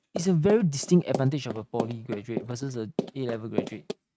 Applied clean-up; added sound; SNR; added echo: neural mask model RNNoise.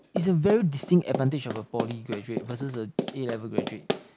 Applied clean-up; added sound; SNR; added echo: none; Run; 7 dB; none.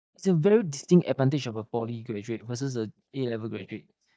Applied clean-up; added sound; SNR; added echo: neural mask model DeepFilterNet 3.